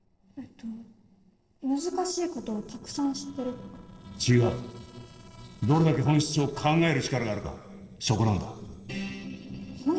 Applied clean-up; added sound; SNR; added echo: neural separator model SepFormer DNS4.